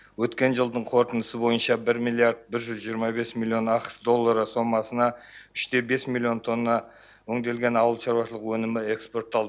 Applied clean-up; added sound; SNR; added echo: none; none; none; none.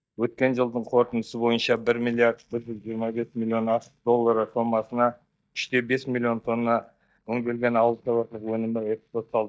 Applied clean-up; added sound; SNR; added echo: neural mask model DeepFilterNet 3.